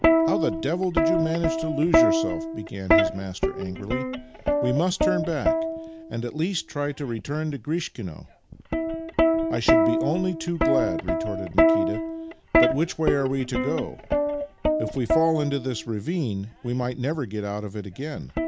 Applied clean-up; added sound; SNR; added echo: none; Plucked string instrument; -3 dB; none.